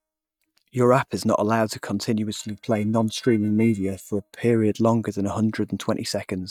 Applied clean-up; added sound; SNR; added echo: neural mask model DeepFilterNet 3.